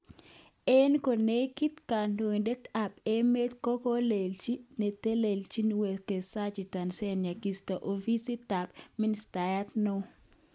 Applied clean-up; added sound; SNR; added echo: none; none; none; none.